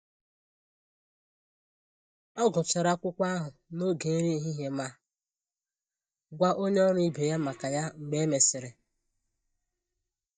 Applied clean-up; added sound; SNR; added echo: neural mask model DeepFilterNet 3.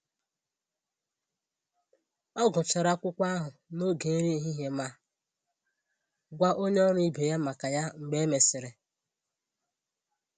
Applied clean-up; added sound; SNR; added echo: none; none; none; none.